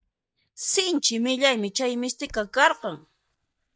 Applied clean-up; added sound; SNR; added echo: neural mask model DeepFilterNet 3.